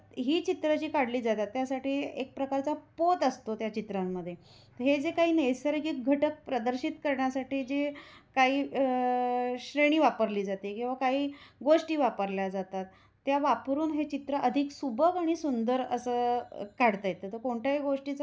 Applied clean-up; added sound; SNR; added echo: none; none; none; none.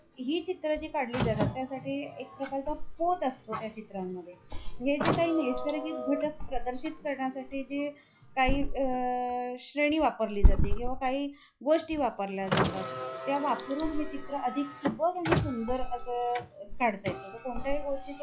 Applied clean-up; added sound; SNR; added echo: classical method log-MMSE.